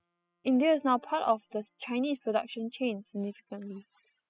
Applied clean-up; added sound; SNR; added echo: classical method spectral subtraction.